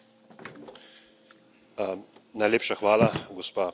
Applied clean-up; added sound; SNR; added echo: none; Slam; 9 dB; none.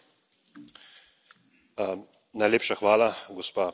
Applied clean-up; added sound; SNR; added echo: none; none; none; none.